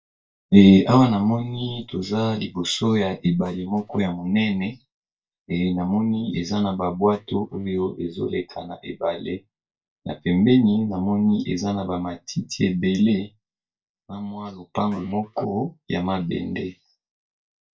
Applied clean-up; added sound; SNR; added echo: neural mask model DeepFilterNet 3.